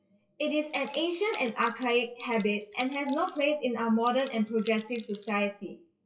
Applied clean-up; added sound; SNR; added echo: classical method WPE with log-MMSE.